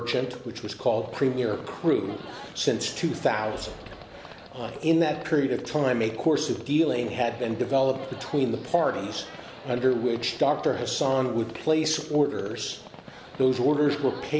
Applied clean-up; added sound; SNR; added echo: none; Livestock, farm animals, working animals; 19 dB; none.